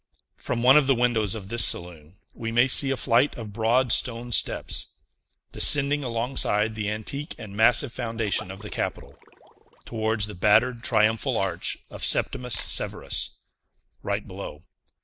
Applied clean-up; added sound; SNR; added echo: none; Liquid + Camera; 20 dB; none.